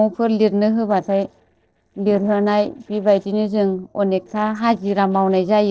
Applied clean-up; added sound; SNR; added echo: neural separator model SepFormer DNS4.